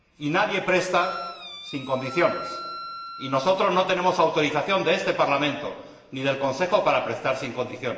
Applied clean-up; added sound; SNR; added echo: none; Wind instrument, woodwind instrument; 12 dB; reverberation time 1.2 s.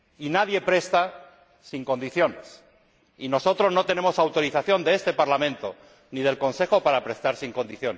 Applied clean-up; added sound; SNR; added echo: none; none; none; none.